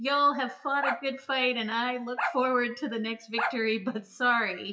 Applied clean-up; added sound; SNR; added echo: classical method WPE with log-MMSE.